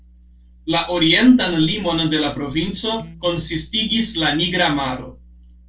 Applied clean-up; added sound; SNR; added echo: neural separator model SepFormer DNS4.